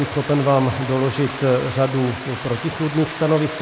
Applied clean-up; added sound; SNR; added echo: none; Stream; 10 dB; none.